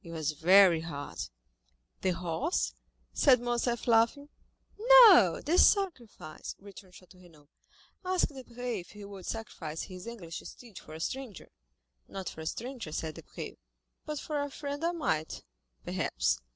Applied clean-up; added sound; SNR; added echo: none; none; none; none.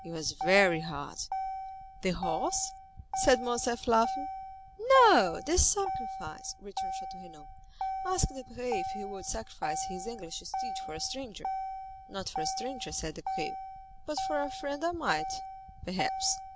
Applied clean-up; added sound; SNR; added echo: none; Motor vehicle (road); 6 dB; none.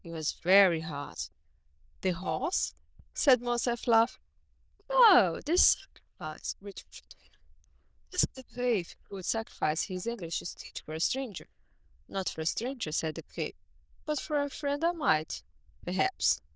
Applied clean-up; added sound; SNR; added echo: neural diffusion model UNIVERSE++.